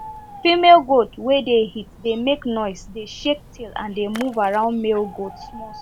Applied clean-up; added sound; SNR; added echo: none; Bird + Splash, splatter; 20 dB; none.